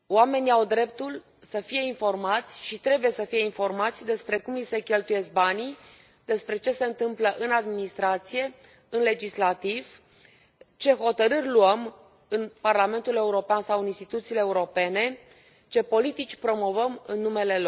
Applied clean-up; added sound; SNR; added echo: none; none; none; none.